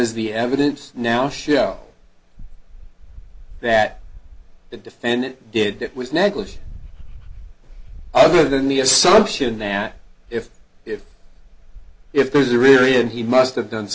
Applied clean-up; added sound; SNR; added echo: none; Dog; 19 dB; none.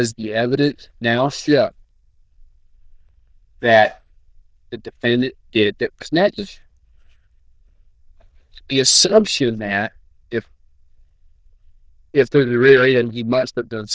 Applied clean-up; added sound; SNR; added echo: neural diffusion model UNIVERSE++.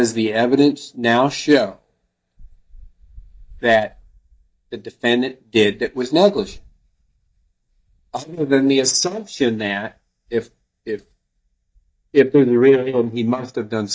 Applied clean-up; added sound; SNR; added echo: neural mask model DeepFilterNet 3.